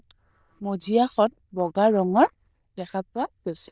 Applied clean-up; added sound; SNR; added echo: neural diffusion model UNIVERSE++.